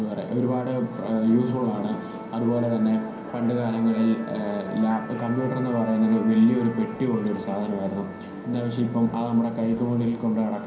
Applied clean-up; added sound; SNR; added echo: none; Musical instrument; 15 dB; reverberation time 0.6 s.